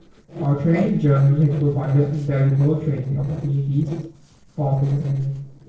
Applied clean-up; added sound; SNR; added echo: neural separator model SepFormer DNS4.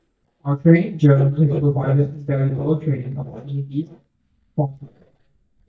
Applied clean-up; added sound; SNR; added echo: neural mask model DeepFilterNet 3.